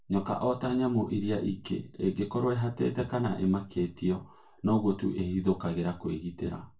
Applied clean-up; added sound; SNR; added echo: none; none; none; reverberation time 0.2 s.